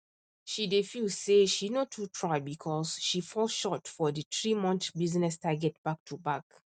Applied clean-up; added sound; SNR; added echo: none; none; none; none.